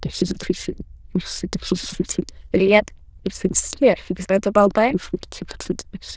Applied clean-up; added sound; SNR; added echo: neural diffusion model UNIVERSE++.